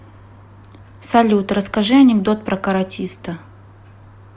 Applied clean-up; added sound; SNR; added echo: none; none; none; none.